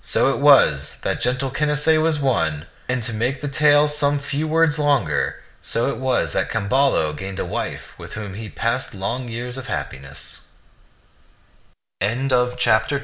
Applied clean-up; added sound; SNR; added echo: none; none; none; none.